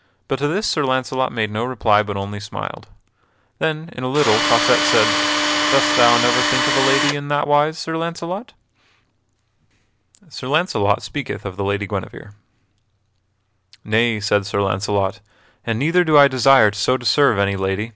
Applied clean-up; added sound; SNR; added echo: none; Tools; -2 dB; none.